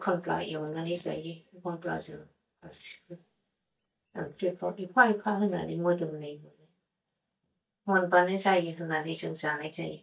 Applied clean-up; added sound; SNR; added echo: neural mask model DeepFilterNet 3.